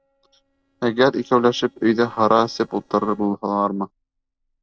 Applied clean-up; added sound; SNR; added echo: neural separator model SepFormer DNS4.